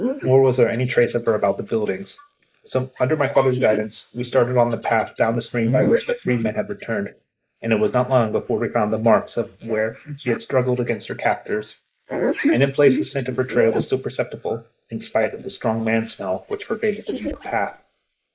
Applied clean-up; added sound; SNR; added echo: neural mask model Resemble Enhance denoiser.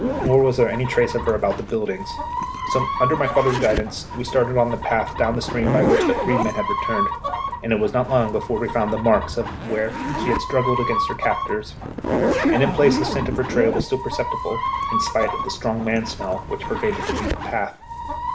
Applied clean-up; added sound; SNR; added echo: none; Chicken, rooster + Zipper (clothing); 2 dB; none.